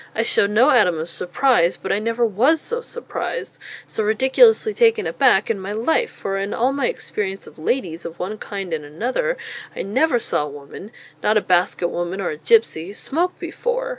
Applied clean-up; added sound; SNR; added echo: none; none; none; none.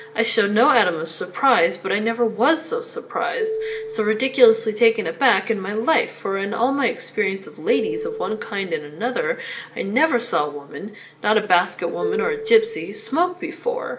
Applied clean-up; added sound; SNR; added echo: none; Marimba, xylophone; 13 dB; reverberation time 1.3 s.